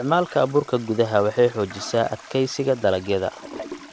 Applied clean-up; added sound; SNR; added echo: none; Toilet flush; 18 dB; none.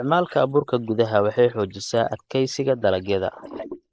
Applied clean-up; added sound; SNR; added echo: neural mask model Resemble Enhance denoiser.